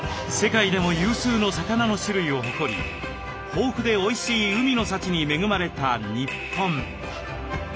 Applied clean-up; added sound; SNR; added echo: none; none; none; none.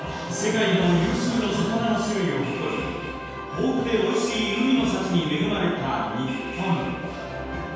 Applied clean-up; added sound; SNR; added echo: none; Wind instrument, woodwind instrument; 17 dB; reverberation time 1.2 s.